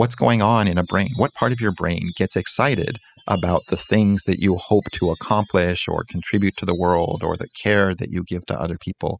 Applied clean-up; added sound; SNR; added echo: classical method spectral subtraction.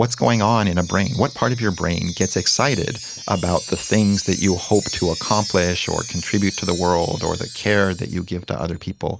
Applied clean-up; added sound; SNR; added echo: none; Wind chime; 12 dB; none.